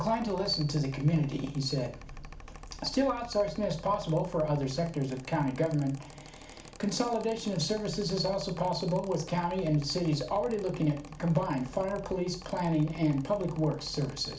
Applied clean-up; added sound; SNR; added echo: none; Mechanical fan; 17 dB; reverberation time 0.4 s.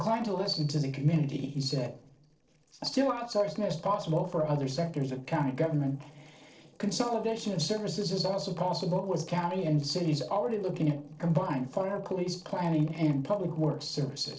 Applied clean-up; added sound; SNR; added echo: neural separator model SepFormer DNS4.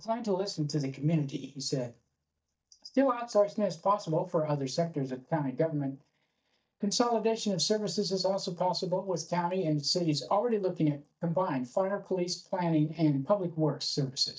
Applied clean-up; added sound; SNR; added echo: neural mask model DeepFilterNet 3.